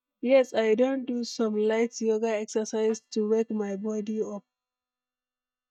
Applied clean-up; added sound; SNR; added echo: neural mask model DeepFilterNet 3.